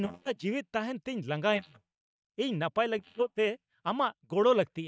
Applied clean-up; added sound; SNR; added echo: neural mask model DeepFilterNet 3.